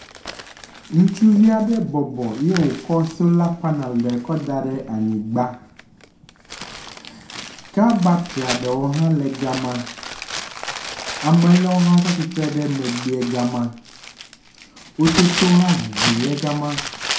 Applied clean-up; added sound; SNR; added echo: none; Crumpling, crinkling; 11 dB; reverberation time 0.5 s.